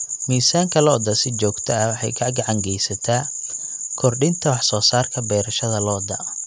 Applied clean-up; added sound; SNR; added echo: none; none; none; none.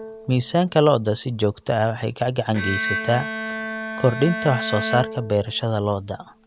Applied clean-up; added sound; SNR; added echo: none; Bowed string instrument; 10 dB; none.